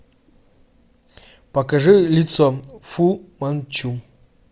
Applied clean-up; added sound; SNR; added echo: none; none; none; none.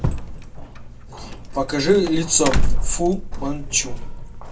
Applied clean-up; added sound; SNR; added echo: none; Doorbell; -1 dB; reverberation time 0.1 s.